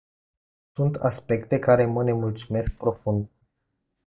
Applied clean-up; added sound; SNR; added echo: neural mask model DeepFilterNet 3.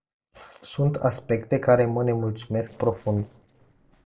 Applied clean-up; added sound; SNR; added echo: neural separator model SepFormer DNS4.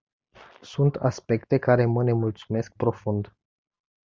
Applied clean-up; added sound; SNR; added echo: none; none; none; none.